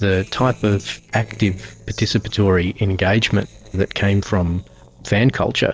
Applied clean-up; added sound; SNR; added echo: neural separator model SepFormer DNS4.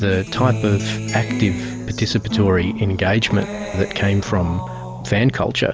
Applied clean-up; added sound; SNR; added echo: none; Acoustic guitar; 7 dB; none.